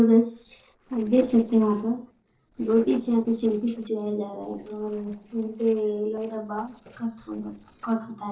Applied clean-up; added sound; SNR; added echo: neural separator model SepFormer DNS4.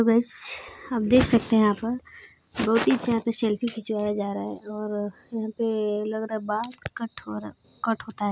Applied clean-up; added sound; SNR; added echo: none; none; none; none.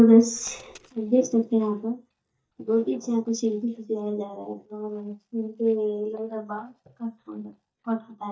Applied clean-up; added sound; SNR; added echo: neural mask model DeepFilterNet 3.